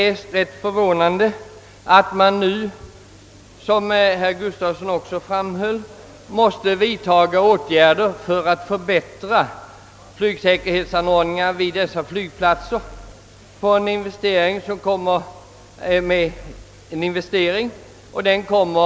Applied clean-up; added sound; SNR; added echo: none; Bass drum / Keyboard (musical); 19 dB; none.